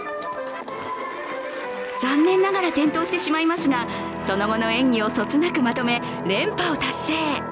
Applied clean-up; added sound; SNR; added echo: none; none; none; none.